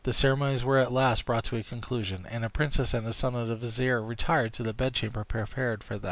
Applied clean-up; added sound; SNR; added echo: none; none; none; none.